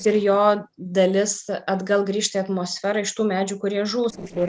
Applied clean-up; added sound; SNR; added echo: neural separator model SepFormer DNS4.